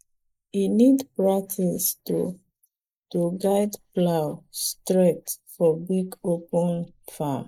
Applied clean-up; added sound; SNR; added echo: neural mask model Resemble Enhance denoiser.